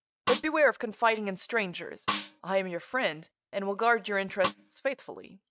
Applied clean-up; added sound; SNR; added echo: neural mask model RNNoise.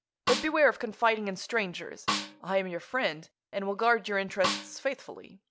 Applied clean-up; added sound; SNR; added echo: none; Snare drum; 4 dB; none.